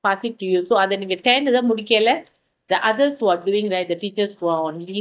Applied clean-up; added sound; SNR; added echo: neural mask model DeepFilterNet 3.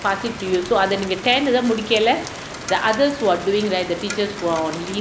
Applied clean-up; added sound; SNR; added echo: none; Rain; 12 dB; none.